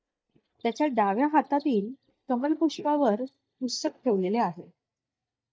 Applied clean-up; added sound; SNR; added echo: neural mask model DeepFilterNet 3.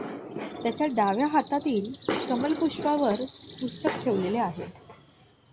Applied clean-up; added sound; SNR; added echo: none; Bird; 15 dB; none.